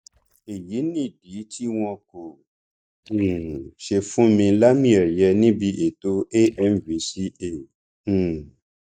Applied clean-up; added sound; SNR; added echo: neural mask model DeepFilterNet 3.